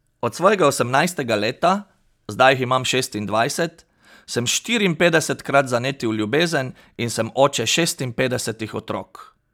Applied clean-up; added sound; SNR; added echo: none; none; none; none.